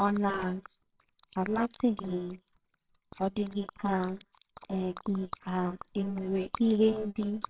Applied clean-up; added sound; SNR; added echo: neural separator model SepFormer WHAMR!.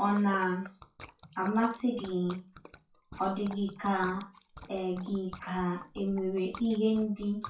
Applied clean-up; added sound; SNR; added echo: classical method WPE with log-MMSE.